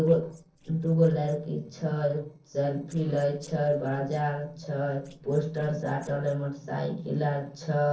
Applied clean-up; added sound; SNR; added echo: neural separator model SepFormer DNS4.